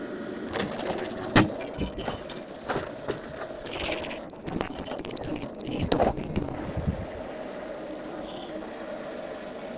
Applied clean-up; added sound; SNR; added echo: neural separator model SepFormer DNS4.